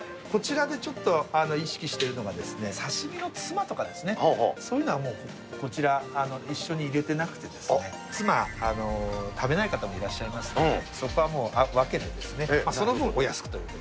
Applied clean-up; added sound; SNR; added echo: none; none; none; none.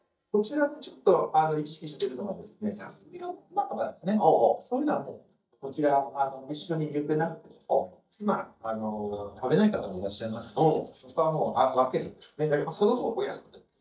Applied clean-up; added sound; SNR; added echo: neural mask model DeepFilterNet 3.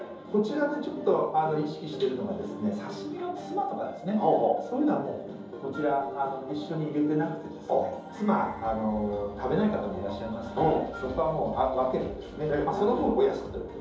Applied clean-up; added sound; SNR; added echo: none; Wind instrument, woodwind instrument; 19 dB; reverberation time 2.8 s.